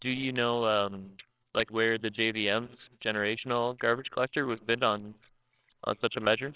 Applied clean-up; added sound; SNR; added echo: neural separator model SepFormer WHAMR!.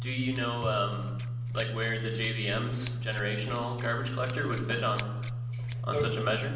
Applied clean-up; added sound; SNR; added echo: none; Scissors; 1 dB; reverberation time 1.1 s.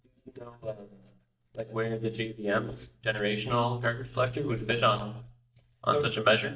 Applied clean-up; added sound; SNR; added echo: neural mask model DeepFilterNet 3.